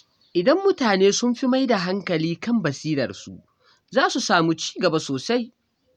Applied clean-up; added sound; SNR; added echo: none; none; none; none.